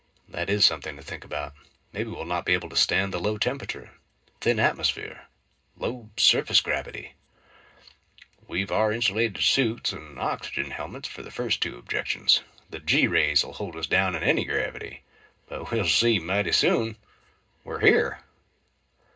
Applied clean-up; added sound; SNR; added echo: none; none; none; reverberation time 0.2 s.